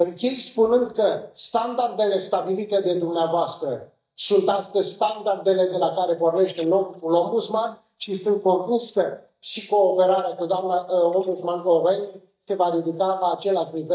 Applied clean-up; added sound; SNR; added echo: neural mask model DeepFilterNet 3.